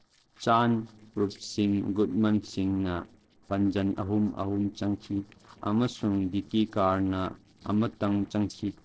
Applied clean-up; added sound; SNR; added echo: neural separator model SepFormer DNS4.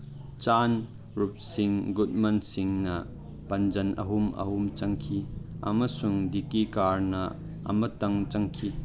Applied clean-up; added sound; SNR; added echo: none; none; none; none.